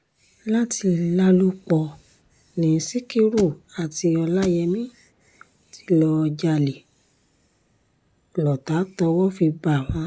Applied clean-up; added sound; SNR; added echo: none; Thump, thud; 15 dB; none.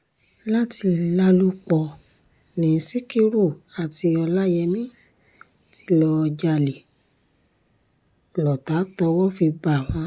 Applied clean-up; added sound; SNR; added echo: none; none; none; none.